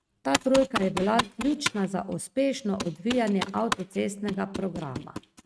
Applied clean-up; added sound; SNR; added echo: neural mask model RNNoise.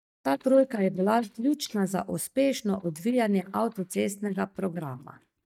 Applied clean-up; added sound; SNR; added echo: neural mask model DeepFilterNet 3.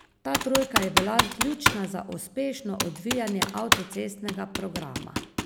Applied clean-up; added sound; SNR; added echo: none; Computer keyboard; -2 dB; none.